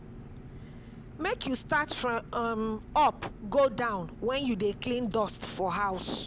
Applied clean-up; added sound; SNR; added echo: none; Engine; 14 dB; none.